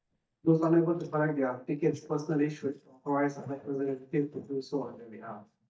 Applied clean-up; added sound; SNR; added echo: neural mask model DeepFilterNet 3.